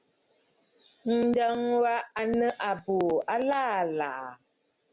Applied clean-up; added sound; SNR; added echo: none; none; none; none.